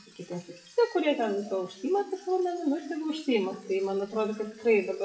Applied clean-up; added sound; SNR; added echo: classical method WPE with log-MMSE.